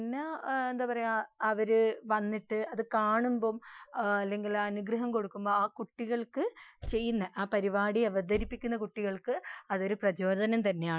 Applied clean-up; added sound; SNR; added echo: classical method Wiener filter.